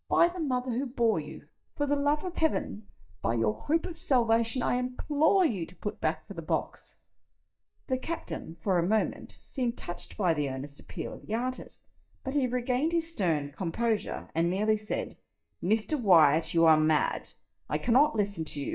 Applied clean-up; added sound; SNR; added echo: neural mask model DeepFilterNet 3.